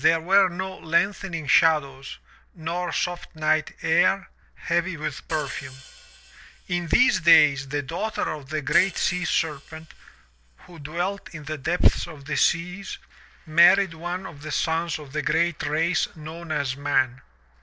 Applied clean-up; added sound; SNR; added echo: neural separator model SepFormer DNS4.